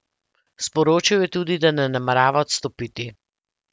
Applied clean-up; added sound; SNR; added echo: none; none; none; none.